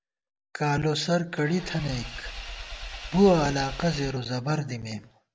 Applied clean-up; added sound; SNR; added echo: none; Engine / Vehicle; 12 dB; none.